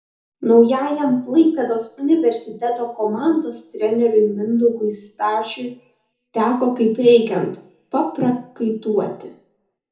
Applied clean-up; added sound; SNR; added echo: none; none; none; reverberation time 0.6 s.